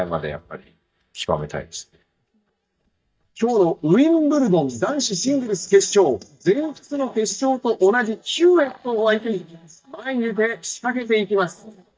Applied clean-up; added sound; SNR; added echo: neural mask model DeepFilterNet 3.